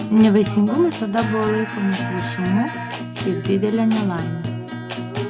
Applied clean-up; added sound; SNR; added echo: none; Guitar; 6 dB; none.